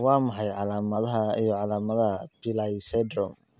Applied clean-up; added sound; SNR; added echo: none; none; none; none.